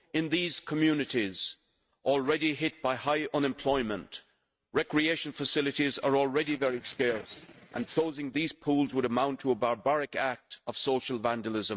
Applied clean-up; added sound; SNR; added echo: neural mask model RNNoise.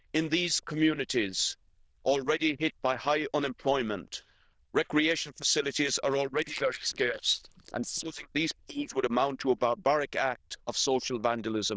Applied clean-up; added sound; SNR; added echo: neural diffusion model UNIVERSE++.